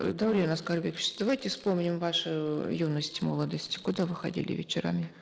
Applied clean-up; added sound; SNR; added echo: neural separator model SepFormer DNS4.